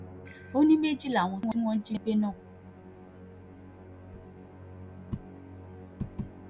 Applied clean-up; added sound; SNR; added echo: none; Musical instrument; 16 dB; none.